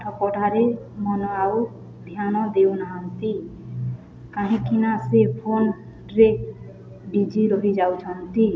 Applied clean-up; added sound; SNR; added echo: none; none; none; none.